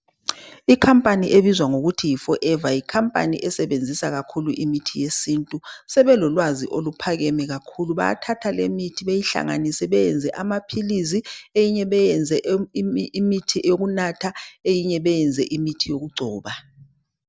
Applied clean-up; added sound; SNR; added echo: none; none; none; none.